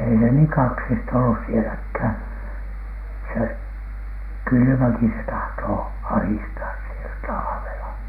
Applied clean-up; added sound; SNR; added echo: none; none; none; none.